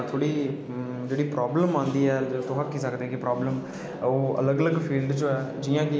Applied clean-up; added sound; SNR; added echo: none; none; none; none.